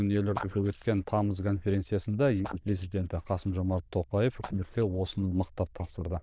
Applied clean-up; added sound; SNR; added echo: neural diffusion model UNIVERSE++.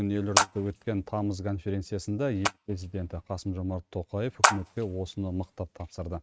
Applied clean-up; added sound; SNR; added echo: neural mask model RNNoise.